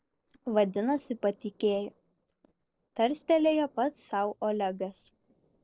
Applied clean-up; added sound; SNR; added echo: neural separator model SepFormer DNS4.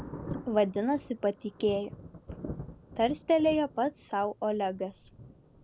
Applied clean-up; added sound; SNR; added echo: none; Thunder; 14 dB; none.